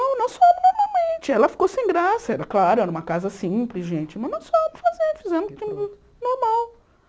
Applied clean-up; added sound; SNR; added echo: none; none; none; none.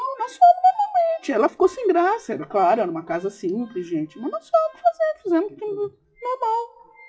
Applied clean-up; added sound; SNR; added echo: classical method WPE with log-MMSE.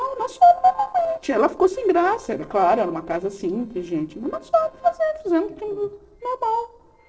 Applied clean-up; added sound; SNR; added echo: neural separator model SepFormer DNS4.